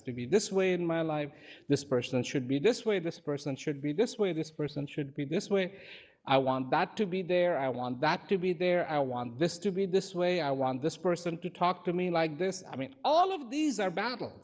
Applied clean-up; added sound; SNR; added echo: neural mask model Resemble Enhance denoiser.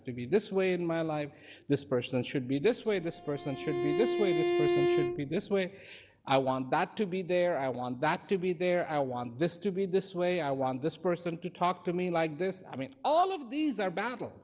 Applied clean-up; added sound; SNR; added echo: none; Bowed string instrument; 0 dB; none.